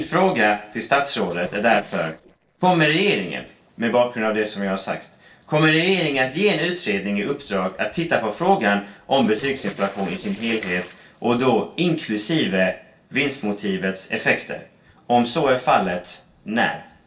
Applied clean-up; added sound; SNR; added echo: neural separator model SepFormer DNS4.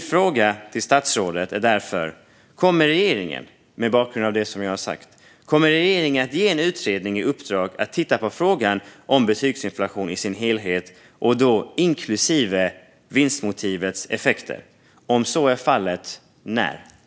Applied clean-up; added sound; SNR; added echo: none; none; none; none.